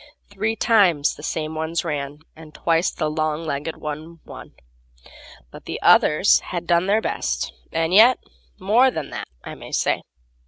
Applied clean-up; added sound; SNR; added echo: none; none; none; none.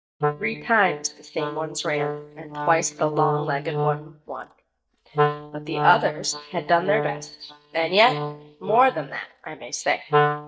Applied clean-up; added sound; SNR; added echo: neural mask model DeepFilterNet 3.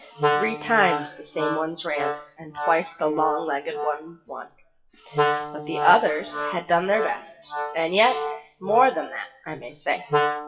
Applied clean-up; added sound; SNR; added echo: classical method WPE with log-MMSE.